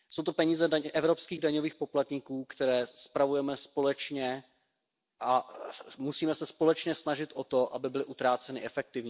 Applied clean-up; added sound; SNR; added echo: none; none; none; none.